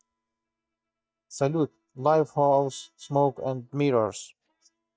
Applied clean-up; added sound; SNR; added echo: neural mask model DeepFilterNet 3.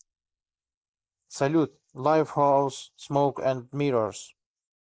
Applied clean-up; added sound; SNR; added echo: neural mask model Resemble Enhance denoiser.